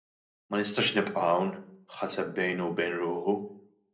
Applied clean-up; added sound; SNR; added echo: none; none; none; reverberation time 0.5 s.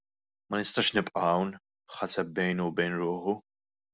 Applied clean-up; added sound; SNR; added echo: none; none; none; none.